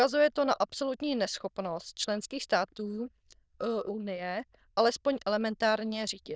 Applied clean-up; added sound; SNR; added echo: neural diffusion model UNIVERSE++.